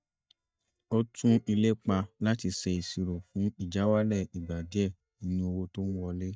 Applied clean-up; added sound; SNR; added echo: neural mask model DeepFilterNet 3.